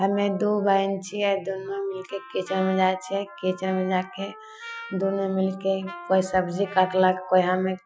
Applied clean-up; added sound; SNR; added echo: classical method Wiener filter.